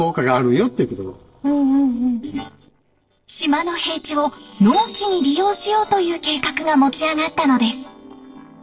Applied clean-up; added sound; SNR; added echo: neural separator model SepFormer DNS4.